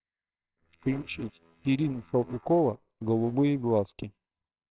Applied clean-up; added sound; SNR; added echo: neural separator model SepFormer WHAMR!.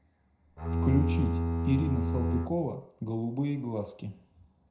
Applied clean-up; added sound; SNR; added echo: none; Bowed string instrument; -3 dB; reverberation time 0.4 s.